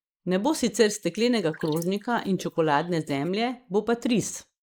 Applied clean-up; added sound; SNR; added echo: neural mask model Resemble Enhance denoiser.